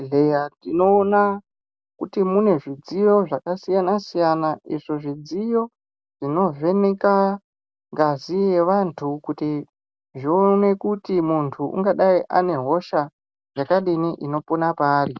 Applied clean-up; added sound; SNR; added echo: none; none; none; none.